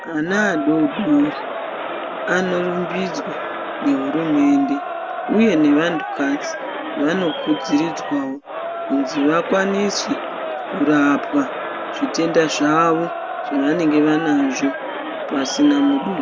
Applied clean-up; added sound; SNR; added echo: none; Crowd; 7 dB; none.